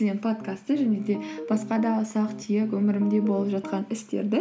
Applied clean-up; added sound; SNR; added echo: none; Piano; 13 dB; none.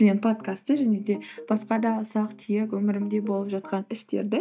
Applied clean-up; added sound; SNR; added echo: neural mask model DeepFilterNet 3.